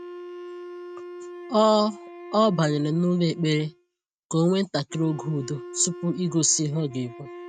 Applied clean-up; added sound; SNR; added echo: neural mask model RNNoise.